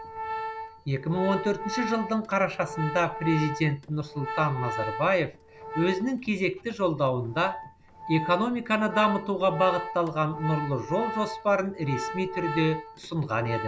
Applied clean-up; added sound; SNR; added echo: none; Organ; 8 dB; none.